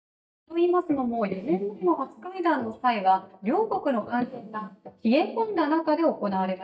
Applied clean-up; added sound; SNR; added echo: neural mask model DeepFilterNet 3.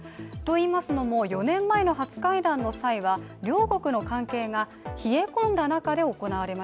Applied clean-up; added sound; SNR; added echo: none; none; none; none.